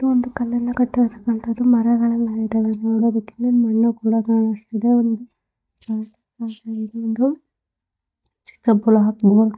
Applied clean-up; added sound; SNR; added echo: neural mask model DeepFilterNet 3.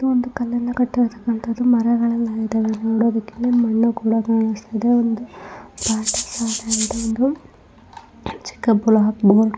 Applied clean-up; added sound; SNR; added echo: none; Rattle (instrument); 6 dB; none.